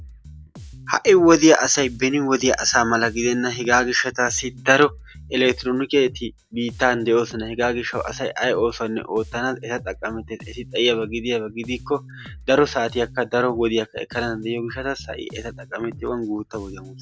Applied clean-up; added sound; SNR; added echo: none; Bass guitar; 19 dB; none.